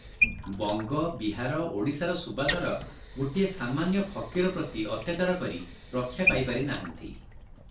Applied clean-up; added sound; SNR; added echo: none; Sink (filling or washing) / Water; 4 dB; reverberation time 0.3 s.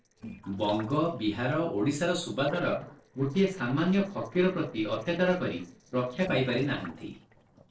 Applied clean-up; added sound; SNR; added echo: neural separator model SepFormer DNS4.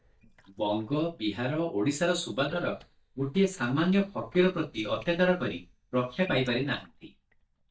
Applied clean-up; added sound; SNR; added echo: neural mask model DeepFilterNet 3.